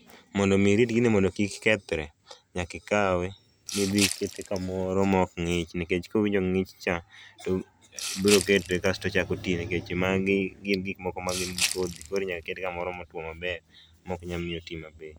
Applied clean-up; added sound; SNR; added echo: none; Rattle (instrument); 8 dB; none.